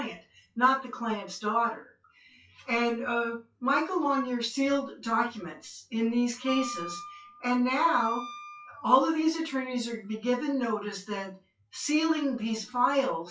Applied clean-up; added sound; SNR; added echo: classical method WPE with log-MMSE.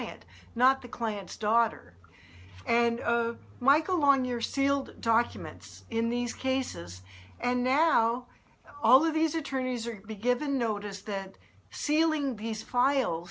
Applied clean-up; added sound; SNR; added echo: none; none; none; none.